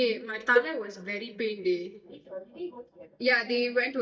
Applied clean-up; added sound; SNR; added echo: neural mask model DeepFilterNet 3.